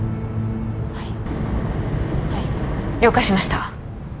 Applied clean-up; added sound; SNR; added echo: none; Wind; 3 dB; none.